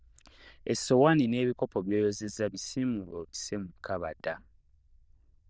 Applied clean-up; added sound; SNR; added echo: neural diffusion model UNIVERSE++.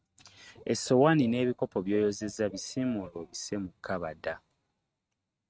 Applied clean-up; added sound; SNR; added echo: neural mask model RNNoise.